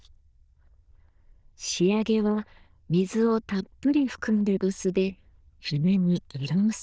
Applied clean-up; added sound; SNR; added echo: neural diffusion model UNIVERSE++.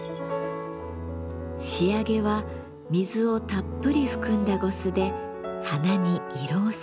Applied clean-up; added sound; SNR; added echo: none; Bowed string instrument; 11 dB; none.